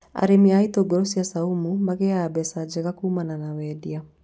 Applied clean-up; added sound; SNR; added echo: none; none; none; none.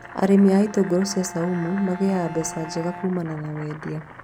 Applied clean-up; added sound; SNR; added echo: none; Boiling + Bowed string instrument; 14 dB; none.